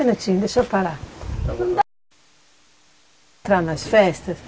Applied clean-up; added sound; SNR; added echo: none; none; none; none.